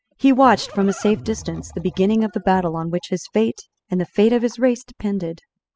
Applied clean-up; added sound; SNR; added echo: classical method spectral subtraction.